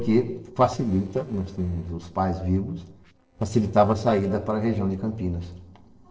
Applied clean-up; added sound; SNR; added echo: neural separator model SepFormer DNS4.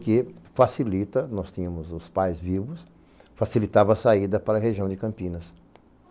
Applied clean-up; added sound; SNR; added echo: none; none; none; none.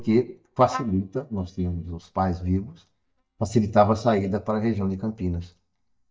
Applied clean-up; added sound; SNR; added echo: neural mask model DeepFilterNet 3.